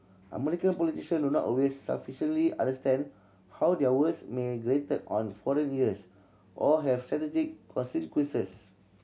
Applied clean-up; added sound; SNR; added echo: none; none; none; none.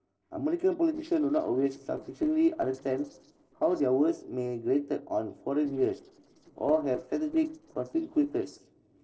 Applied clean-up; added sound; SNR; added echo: neural separator model SepFormer DNS4.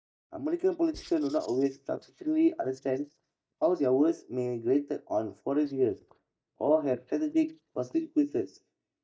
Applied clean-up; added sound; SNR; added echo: neural mask model DeepFilterNet 3.